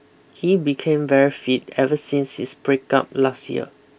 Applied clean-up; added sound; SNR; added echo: none; none; none; none.